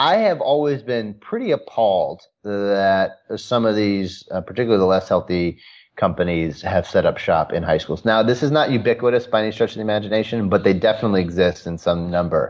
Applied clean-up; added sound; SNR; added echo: none; none; none; none.